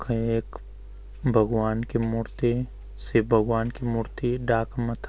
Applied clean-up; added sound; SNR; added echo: none; none; none; none.